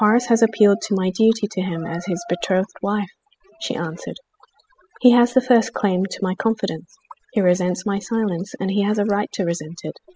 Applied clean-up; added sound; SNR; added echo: classical method spectral subtraction.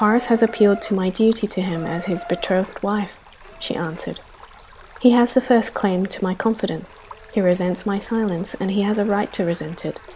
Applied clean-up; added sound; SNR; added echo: none; Bathtub (filling or washing) / Water tap, faucet + Stream; 19 dB; none.